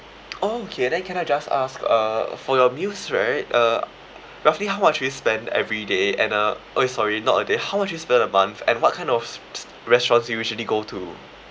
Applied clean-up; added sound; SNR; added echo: none; none; none; none.